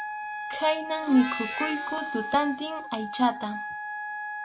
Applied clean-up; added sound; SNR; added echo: none; Wind instrument, woodwind instrument + Harmonica; 6 dB; none.